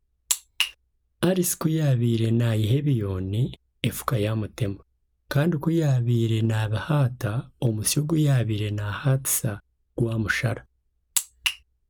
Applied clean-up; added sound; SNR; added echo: none; none; none; none.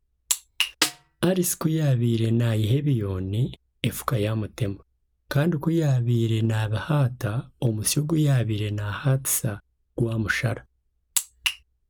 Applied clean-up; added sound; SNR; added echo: none; Snare drum; 4 dB; none.